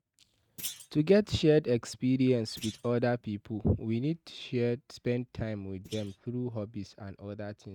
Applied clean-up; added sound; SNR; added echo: neural mask model RNNoise.